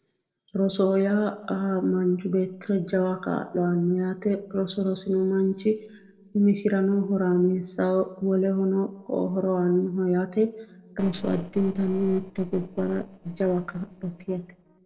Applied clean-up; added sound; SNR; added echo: neural separator model SepFormer DNS4.